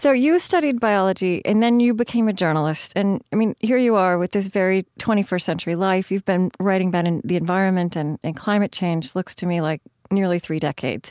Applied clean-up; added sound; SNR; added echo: none; none; none; none.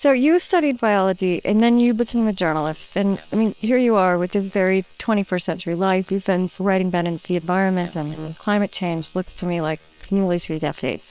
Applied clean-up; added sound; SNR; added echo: neural separator model SepFormer WHAM!.